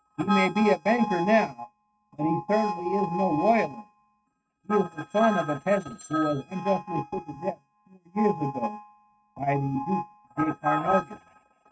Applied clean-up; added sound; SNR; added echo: neural mask model RNNoise.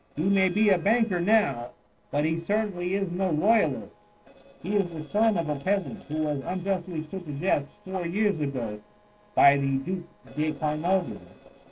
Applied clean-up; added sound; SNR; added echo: neural separator model SepFormer DNS4.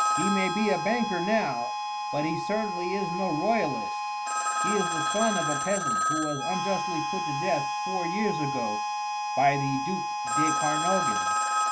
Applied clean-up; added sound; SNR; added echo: none; Harmonica + Telephone; -1 dB; none.